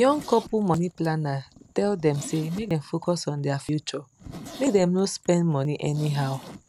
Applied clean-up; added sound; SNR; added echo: none; Zipper (clothing); 19 dB; none.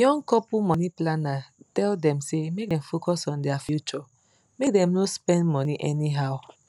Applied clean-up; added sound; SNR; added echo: none; none; none; none.